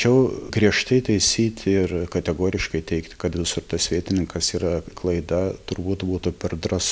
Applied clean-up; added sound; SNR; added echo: none; none; none; none.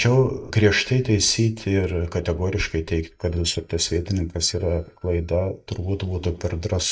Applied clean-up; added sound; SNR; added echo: neural mask model DeepFilterNet 3.